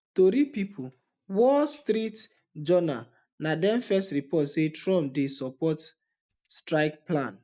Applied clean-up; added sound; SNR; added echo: neural mask model DeepFilterNet 3.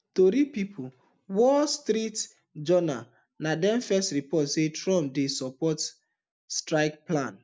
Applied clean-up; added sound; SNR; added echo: none; none; none; none.